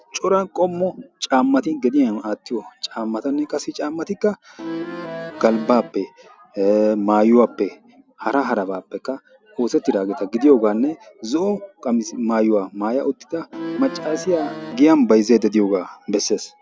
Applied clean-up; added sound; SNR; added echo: none; Accordion; 10 dB; none.